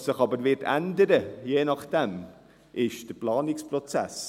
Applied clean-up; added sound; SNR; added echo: none; none; none; none.